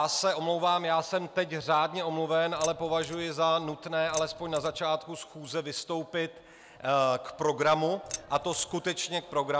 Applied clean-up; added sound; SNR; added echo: none; Keys jangling; 13 dB; none.